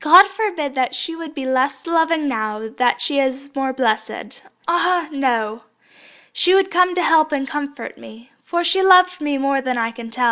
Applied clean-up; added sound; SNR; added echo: none; none; none; none.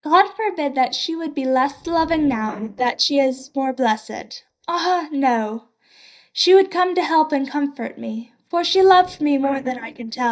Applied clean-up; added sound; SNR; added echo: neural mask model DeepFilterNet 3.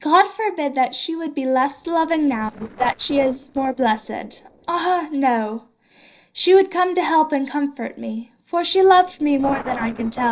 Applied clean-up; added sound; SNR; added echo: neural separator model SepFormer DNS4.